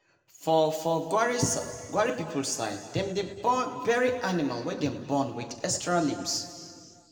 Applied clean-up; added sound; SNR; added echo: none; none; none; reverberation time 2.0 s.